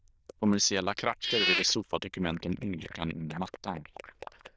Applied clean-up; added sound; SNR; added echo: neural diffusion model UNIVERSE++.